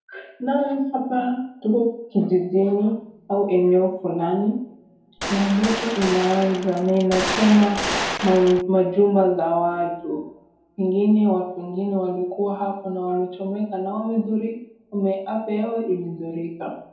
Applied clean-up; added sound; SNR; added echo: none; Gunshot, gunfire; 5 dB; reverberation time 2.6 s.